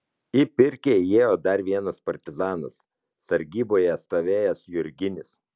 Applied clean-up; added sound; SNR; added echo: none; none; none; none.